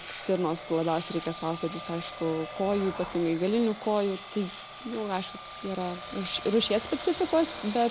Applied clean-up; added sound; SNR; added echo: none; Engine; 12 dB; none.